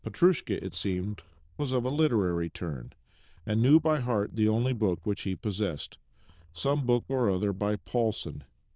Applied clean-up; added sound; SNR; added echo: neural diffusion model UNIVERSE++.